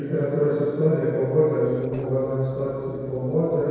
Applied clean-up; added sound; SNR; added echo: neural separator model SepFormer DNS4.